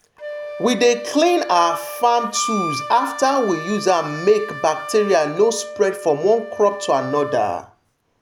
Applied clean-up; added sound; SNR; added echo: none; Wind instrument, woodwind instrument; 11 dB; none.